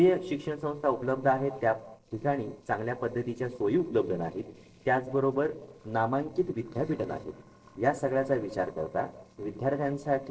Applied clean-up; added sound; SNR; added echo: neural separator model SepFormer DNS4.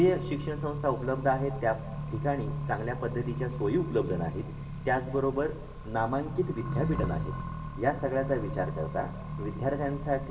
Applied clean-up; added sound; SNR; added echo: none; Accelerating, revving, vroom; 5 dB; reverberation time 2.3 s.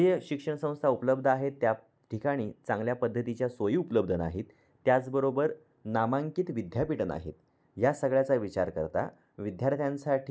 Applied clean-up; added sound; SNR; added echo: none; none; none; none.